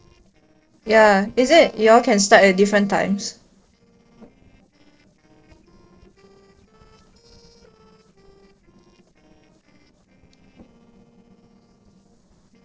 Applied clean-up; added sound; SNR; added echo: neural separator model SepFormer DNS4.